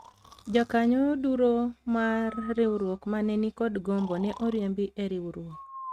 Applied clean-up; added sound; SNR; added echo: neural mask model RNNoise.